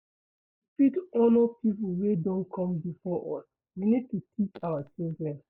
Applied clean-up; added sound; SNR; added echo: neural mask model DeepFilterNet 3.